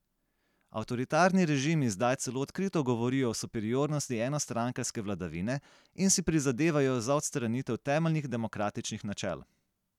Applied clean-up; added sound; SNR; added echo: none; none; none; none.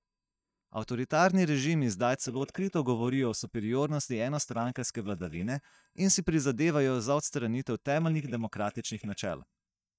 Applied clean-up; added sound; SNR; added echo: neural mask model DeepFilterNet 3.